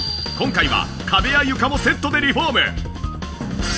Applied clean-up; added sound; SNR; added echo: none; none; none; reverberation time 0.7 s.